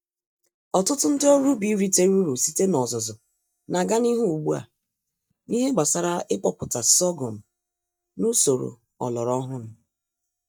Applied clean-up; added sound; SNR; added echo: neural mask model DeepFilterNet 3.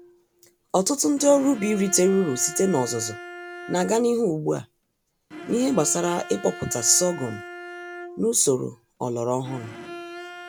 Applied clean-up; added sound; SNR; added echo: none; Bowed string instrument; 15 dB; none.